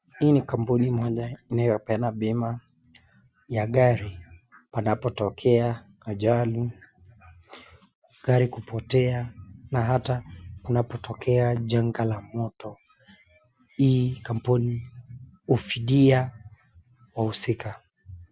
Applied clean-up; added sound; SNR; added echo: none; none; none; none.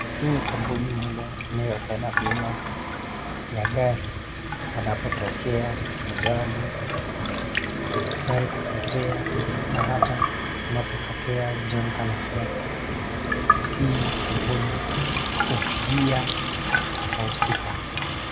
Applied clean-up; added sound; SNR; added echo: none; Sink (filling or washing) / Water tap, faucet; -2 dB; reverberation time 1.5 s.